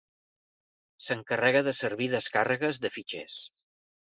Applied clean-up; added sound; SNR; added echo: neural mask model Resemble Enhance denoiser.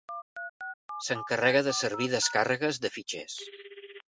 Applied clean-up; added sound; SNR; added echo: none; Telephone; 12 dB; none.